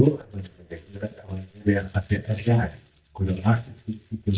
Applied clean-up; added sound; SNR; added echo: neural mask model DeepFilterNet 3.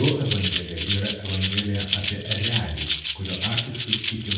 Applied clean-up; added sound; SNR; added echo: none; Rattle (instrument); 1 dB; reverberation time 0.8 s.